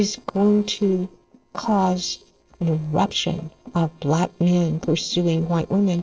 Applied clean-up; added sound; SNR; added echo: neural separator model SepFormer DNS4.